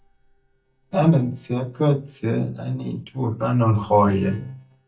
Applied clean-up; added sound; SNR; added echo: neural mask model DeepFilterNet 3.